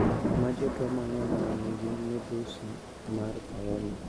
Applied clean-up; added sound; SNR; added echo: none; Thunder / Rain; -1 dB; none.